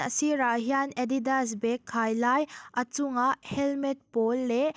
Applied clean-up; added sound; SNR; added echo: none; none; none; none.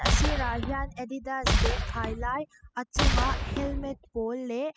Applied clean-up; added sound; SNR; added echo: classical method spectral subtraction.